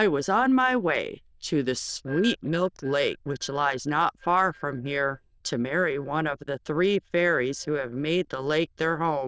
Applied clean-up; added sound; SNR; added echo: neural diffusion model UNIVERSE++.